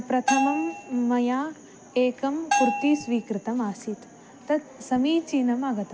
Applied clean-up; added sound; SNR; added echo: none; Bell; 4 dB; none.